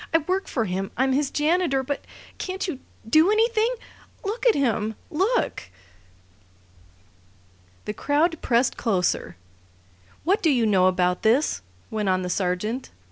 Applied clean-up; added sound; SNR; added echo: none; none; none; none.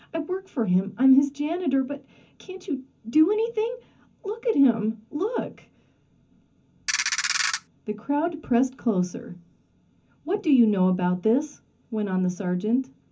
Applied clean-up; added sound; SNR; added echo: none; Ratchet, pawl; 1 dB; reverberation time 0.3 s.